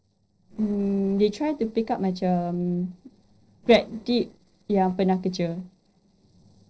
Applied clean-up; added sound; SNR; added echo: neural separator model SepFormer DNS4.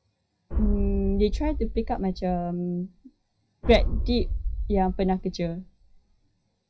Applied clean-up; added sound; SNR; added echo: classical method WPE with log-MMSE.